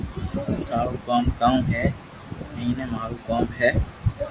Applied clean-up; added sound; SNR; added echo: none; none; none; none.